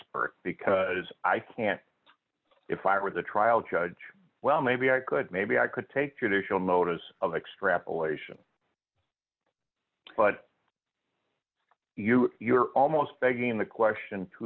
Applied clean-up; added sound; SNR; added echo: none; none; none; none.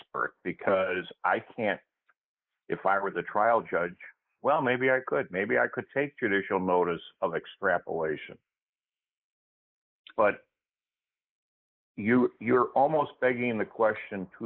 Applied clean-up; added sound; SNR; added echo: neural mask model Resemble Enhance denoiser.